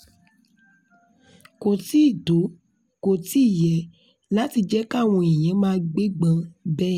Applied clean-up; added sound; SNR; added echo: none; none; none; none.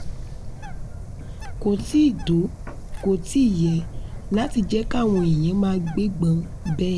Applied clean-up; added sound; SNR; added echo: none; Bird; 8 dB; none.